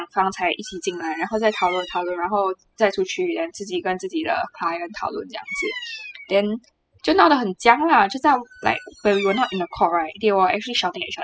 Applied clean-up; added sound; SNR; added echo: classical method spectral subtraction.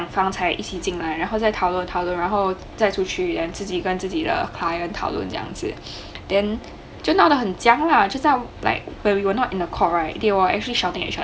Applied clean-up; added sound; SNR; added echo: none; none; none; none.